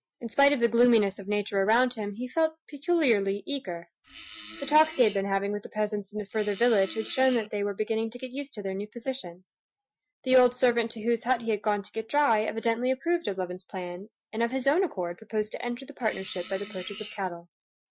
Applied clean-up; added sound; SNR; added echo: classical method Wiener filter.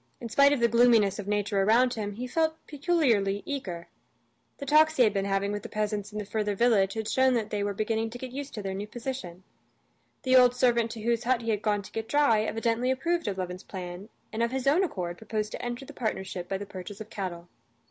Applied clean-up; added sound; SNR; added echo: none; none; none; none.